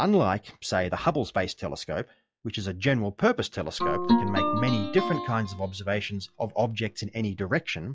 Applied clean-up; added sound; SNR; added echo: classical method log-MMSE.